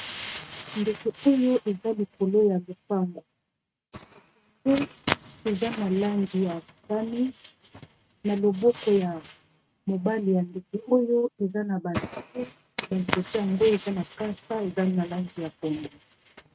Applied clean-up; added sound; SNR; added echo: neural mask model RNNoise.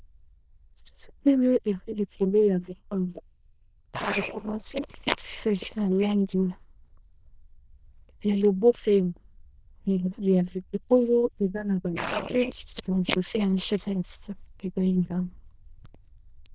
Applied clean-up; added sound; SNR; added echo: neural diffusion model UNIVERSE++.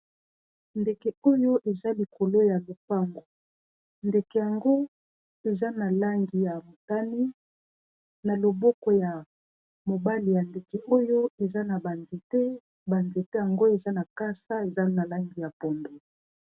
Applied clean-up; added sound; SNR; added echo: none; none; none; none.